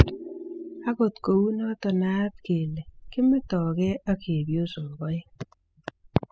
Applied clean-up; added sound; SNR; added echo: classical method spectral subtraction.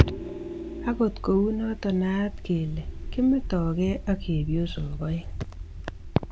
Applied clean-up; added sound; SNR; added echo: none; Wind + Vehicle; 8 dB; none.